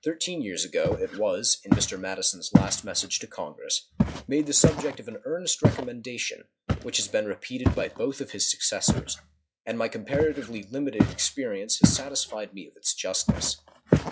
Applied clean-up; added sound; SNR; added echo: classical method log-MMSE.